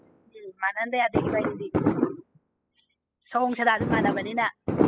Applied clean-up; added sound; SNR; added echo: classical method spectral subtraction.